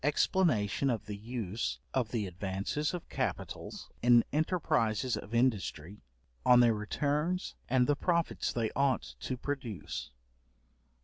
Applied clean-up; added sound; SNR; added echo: none; none; none; none.